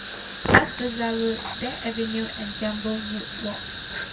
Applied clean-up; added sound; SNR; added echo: none; Fire; -1 dB; reverberation time 0.1 s.